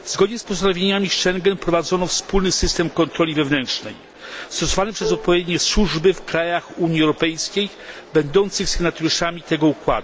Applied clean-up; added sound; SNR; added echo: none; Bowed string instrument; 10 dB; none.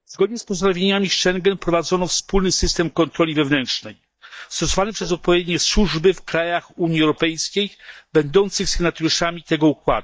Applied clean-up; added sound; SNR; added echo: neural mask model DeepFilterNet 3.